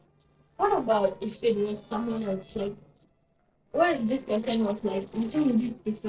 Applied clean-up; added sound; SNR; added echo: neural separator model SepFormer DNS4.